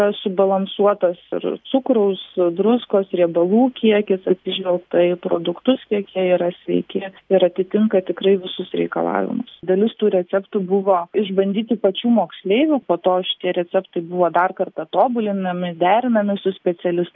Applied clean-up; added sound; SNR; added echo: none; none; none; none.